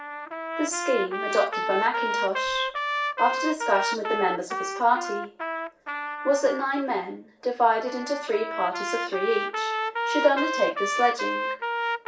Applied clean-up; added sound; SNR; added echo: none; Trumpet; 3 dB; reverberation time 0.3 s.